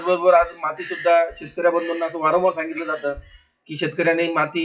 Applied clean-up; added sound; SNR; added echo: classical method WPE with log-MMSE.